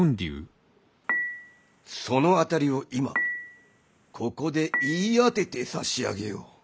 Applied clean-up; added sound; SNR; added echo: none; Dishes, pots, and pans / Chink, clink; 6 dB; none.